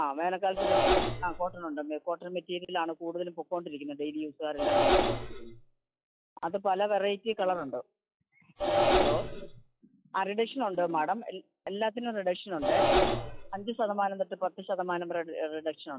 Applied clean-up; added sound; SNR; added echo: classical method log-MMSE.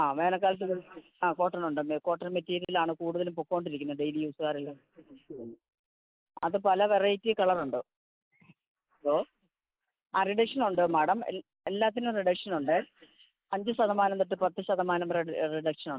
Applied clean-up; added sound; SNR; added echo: neural mask model Resemble Enhance denoiser.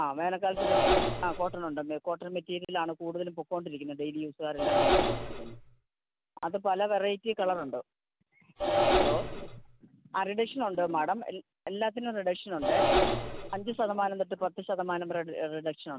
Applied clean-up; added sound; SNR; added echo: none; Engine; 0 dB; none.